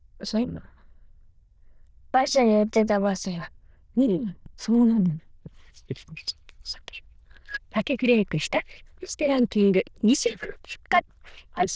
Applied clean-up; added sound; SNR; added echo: neural diffusion model UNIVERSE++.